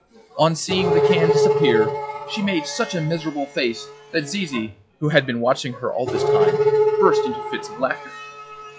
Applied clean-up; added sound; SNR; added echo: classical method log-MMSE.